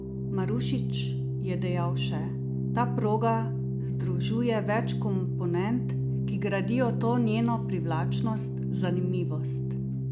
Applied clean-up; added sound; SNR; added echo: none; Organ; -2 dB; none.